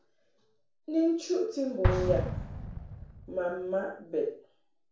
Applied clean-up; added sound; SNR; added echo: none; Explosion; 4 dB; reverberation time 0.4 s.